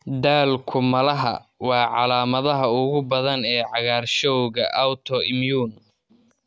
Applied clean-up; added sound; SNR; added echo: none; none; none; none.